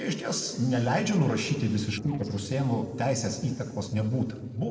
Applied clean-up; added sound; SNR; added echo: neural separator model SepFormer DNS4.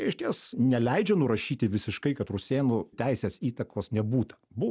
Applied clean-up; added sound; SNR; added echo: none; none; none; none.